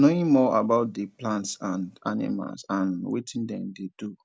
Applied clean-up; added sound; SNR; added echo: none; none; none; none.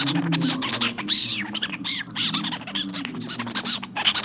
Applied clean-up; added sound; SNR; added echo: none; Animal; -4 dB; reverberation time 1.1 s.